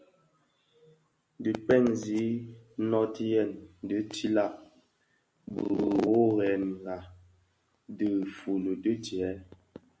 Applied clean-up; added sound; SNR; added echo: none; none; none; none.